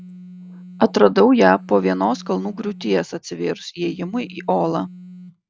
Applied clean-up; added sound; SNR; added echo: none; Telephone; 20 dB; none.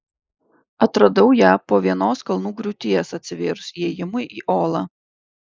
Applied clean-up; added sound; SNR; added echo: neural mask model Resemble Enhance denoiser.